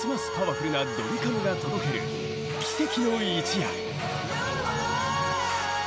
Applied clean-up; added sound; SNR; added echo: none; Telephone + Strum; 6 dB; none.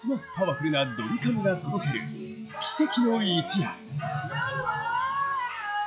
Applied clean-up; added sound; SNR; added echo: classical method log-MMSE.